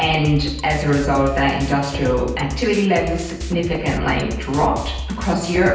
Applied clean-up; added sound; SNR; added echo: none; Drum kit; 8 dB; reverberation time 0.9 s.